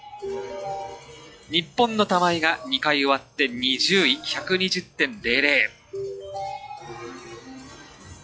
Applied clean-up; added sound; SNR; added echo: classical method log-MMSE.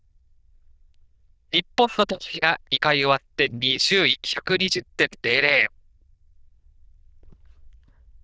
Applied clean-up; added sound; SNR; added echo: neural diffusion model UNIVERSE++.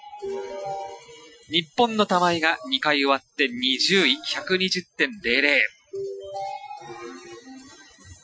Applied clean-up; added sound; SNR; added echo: classical method Wiener filter.